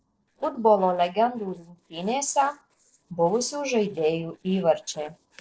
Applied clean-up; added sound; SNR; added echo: neural separator model SepFormer DNS4.